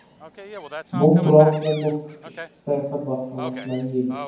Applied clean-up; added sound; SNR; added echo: none; Gull, seagull; 16 dB; reverberation time 0.9 s.